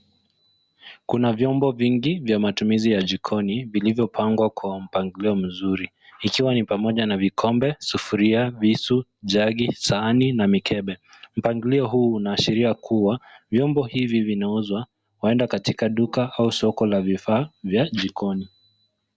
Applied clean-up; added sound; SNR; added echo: none; none; none; none.